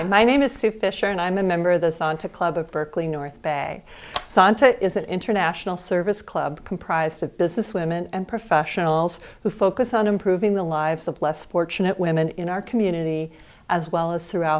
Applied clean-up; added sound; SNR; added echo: none; none; none; none.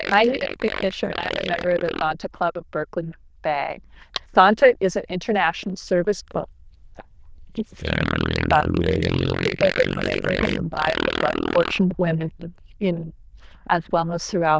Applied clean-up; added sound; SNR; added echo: neural diffusion model UNIVERSE++.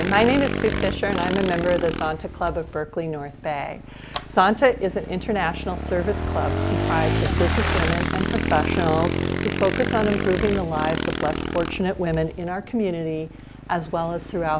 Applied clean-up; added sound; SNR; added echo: none; Motorcycle / Engine; 2 dB; none.